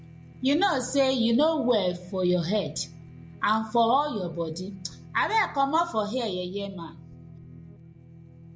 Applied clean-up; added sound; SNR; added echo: none; Guitar; 19 dB; none.